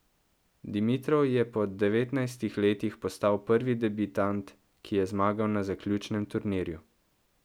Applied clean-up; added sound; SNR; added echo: none; none; none; none.